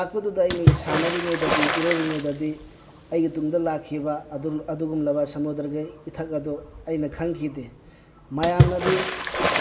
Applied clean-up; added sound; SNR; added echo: none; Water / Splash, splatter; 0 dB; reverberation time 2.8 s.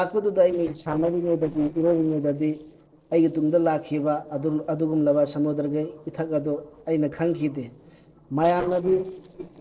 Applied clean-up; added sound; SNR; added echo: neural separator model SepFormer DNS4.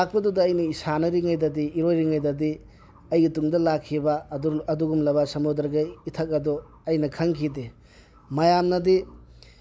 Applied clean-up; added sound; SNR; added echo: none; none; none; none.